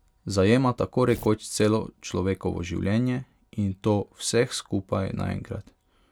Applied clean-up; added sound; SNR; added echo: none; Tearing; 17 dB; none.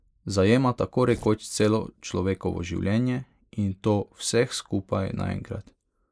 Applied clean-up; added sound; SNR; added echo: neural mask model Resemble Enhance denoiser.